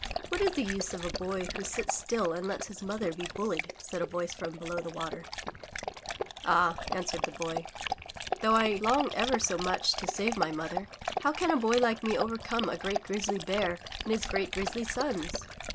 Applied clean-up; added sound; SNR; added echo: none; Dog; 6 dB; none.